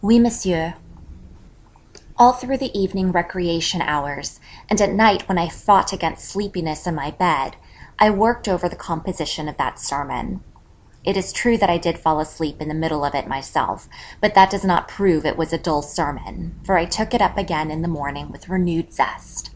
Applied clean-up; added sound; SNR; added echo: none; none; none; none.